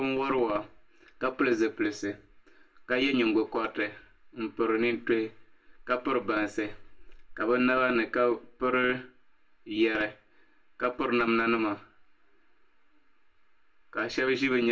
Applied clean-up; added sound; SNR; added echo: none; none; none; reverberation time 0.2 s.